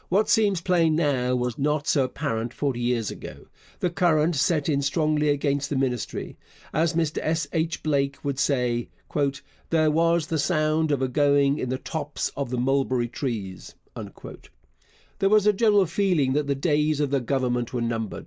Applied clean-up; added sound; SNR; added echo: neural mask model Resemble Enhance denoiser.